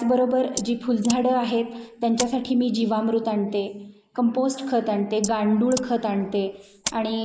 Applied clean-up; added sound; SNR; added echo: neural mask model Resemble Enhance denoiser.